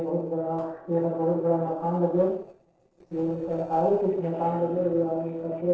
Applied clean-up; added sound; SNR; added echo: neural separator model SepFormer DNS4.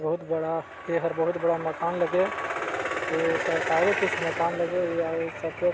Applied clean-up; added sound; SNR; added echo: none; none; none; none.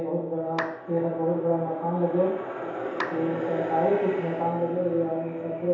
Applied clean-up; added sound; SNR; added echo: none; Clapping; 11 dB; reverberation time 0.8 s.